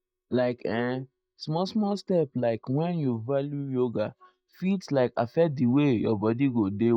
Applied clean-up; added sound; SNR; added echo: neural mask model DeepFilterNet 3.